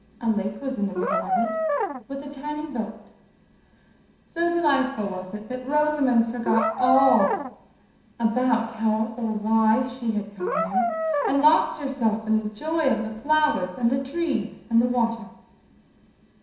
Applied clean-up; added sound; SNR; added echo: none; Brass instrument; 1 dB; reverberation time 0.7 s.